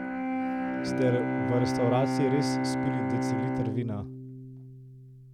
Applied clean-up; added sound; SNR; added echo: none; Bowed string instrument; -2 dB; none.